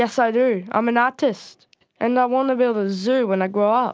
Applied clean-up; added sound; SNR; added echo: none; none; none; none.